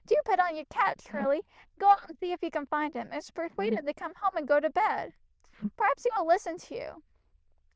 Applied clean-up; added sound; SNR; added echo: neural diffusion model UNIVERSE++.